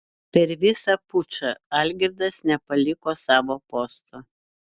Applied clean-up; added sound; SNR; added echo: none; none; none; none.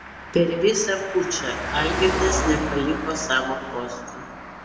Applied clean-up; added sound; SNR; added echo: none; Car passing by; 5 dB; reverberation time 1.1 s.